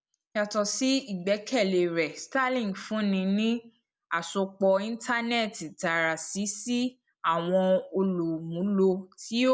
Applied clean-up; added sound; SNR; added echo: none; none; none; none.